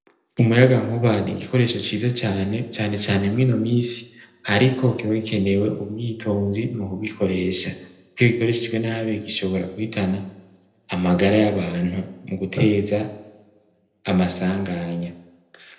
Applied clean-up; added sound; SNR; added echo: none; none; none; reverberation time 0.8 s.